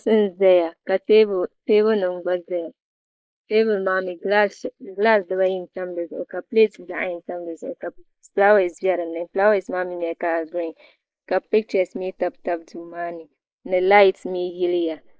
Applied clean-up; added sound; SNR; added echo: neural mask model Resemble Enhance denoiser.